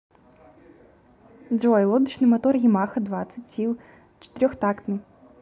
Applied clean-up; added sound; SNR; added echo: none; none; none; none.